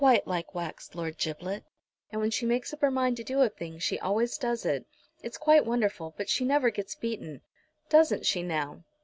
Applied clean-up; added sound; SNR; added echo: none; none; none; none.